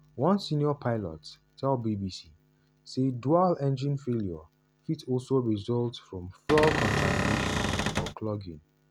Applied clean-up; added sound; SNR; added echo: none; Cupboard open or close / Door; -2 dB; none.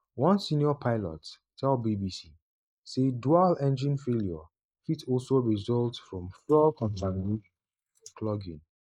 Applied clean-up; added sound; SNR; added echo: neural mask model Resemble Enhance denoiser.